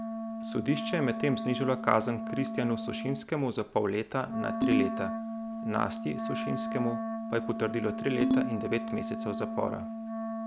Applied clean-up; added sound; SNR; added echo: none; Wind instrument, woodwind instrument + Ringtone; 2 dB; none.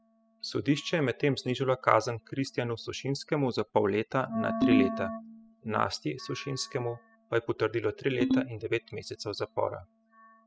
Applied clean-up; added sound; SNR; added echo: classical method spectral subtraction.